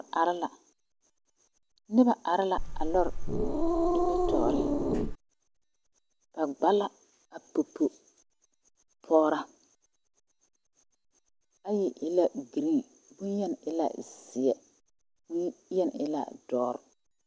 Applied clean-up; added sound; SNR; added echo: none; Growling; -5 dB; none.